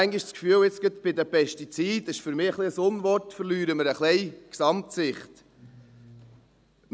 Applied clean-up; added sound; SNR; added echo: none; none; none; none.